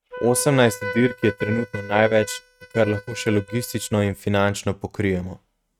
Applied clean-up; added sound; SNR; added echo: neural mask model RNNoise.